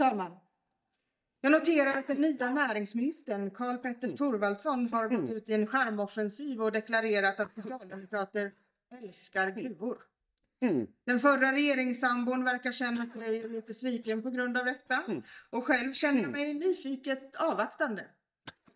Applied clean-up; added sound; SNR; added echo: neural mask model DeepFilterNet 3.